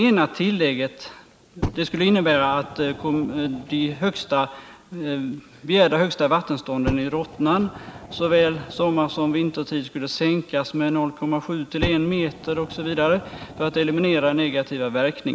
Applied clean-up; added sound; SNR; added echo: none; Fire; 13 dB; none.